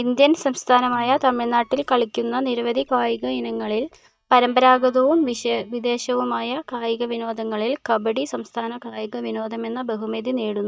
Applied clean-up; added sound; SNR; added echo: neural mask model DeepFilterNet 3.